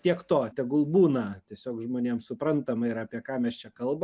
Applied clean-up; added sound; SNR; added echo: none; none; none; none.